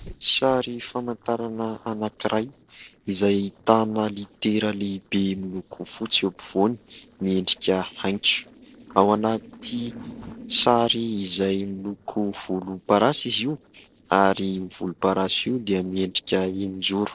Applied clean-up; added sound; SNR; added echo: neural separator model SepFormer DNS4.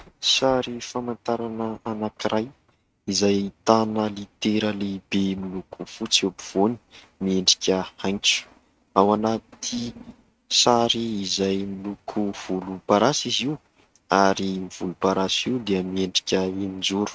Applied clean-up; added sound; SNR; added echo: neural mask model RNNoise.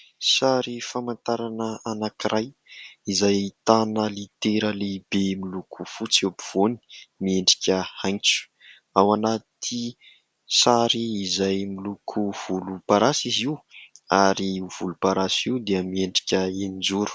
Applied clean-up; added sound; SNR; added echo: none; none; none; none.